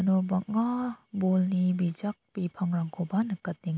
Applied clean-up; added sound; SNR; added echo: none; none; none; none.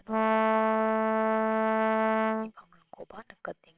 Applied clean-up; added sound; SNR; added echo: neural separator model SepFormer WHAMR!.